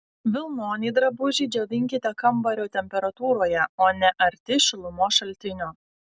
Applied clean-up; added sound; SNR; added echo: none; none; none; none.